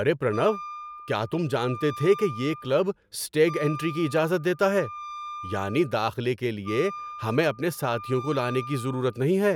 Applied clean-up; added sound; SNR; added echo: none; Wind instrument, woodwind instrument; 14 dB; none.